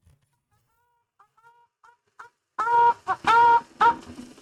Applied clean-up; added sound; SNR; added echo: neural mask model RNNoise.